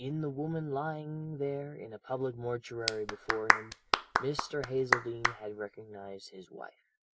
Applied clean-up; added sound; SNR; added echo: none; Clapping; -4 dB; none.